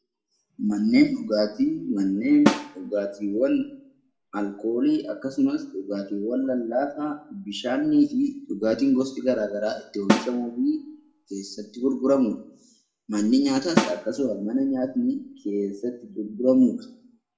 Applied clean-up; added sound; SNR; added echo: none; Snare drum; 6 dB; reverberation time 0.4 s.